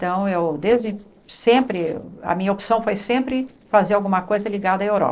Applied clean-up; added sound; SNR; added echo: neural separator model SepFormer DNS4.